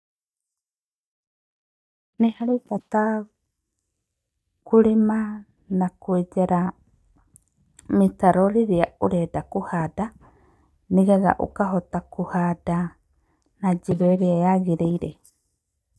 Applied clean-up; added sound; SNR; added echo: neural mask model DeepFilterNet 3.